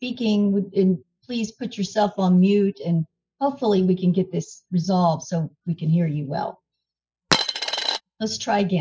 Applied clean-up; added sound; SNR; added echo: classical method spectral subtraction.